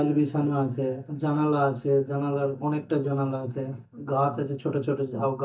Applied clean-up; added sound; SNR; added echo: neural mask model DeepFilterNet 3.